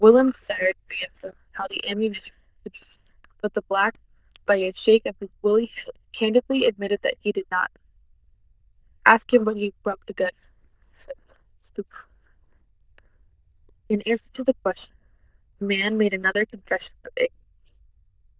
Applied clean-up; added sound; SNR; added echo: neural diffusion model UNIVERSE++.